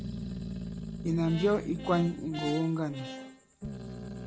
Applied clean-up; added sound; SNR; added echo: none; Growling + Brass instrument; 7 dB; none.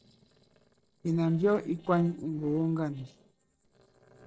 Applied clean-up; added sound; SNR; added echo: neural separator model SepFormer DNS4.